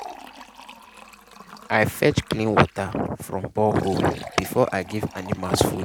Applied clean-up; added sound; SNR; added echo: none; Fill (with liquid); 18 dB; none.